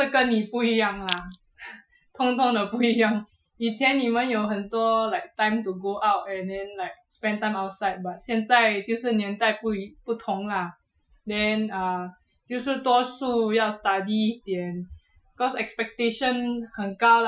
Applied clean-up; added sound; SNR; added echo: classical method Wiener filter.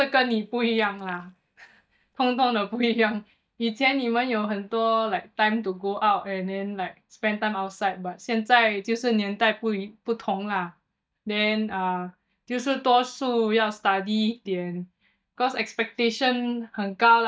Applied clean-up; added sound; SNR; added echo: neural mask model DeepFilterNet 3.